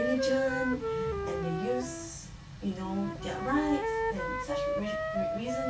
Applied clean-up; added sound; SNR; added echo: none; Wind instrument, woodwind instrument; 0 dB; reverberation time 0.2 s.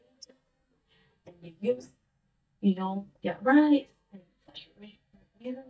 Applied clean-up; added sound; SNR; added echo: neural mask model DeepFilterNet 3.